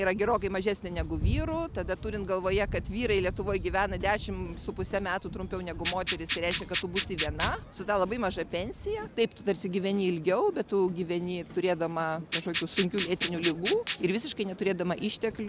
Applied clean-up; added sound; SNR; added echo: none; Rattle (instrument); -4 dB; none.